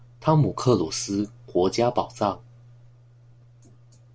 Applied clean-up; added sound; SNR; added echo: none; none; none; none.